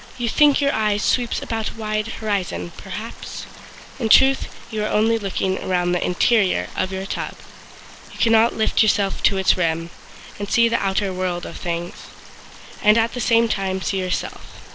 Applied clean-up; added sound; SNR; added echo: none; Stream; 19 dB; none.